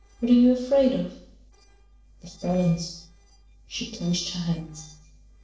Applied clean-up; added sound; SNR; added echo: neural separator model SepFormer DNS4.